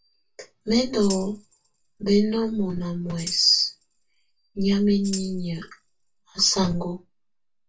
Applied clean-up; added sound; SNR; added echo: none; Tambourine; 16 dB; reverberation time 0.2 s.